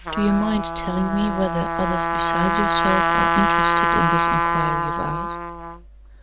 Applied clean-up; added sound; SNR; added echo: none; Trumpet; -1 dB; none.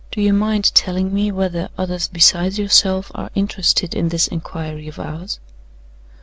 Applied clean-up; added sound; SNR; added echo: none; none; none; none.